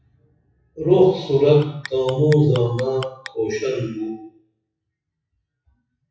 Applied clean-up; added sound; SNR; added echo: classical method WPE with log-MMSE.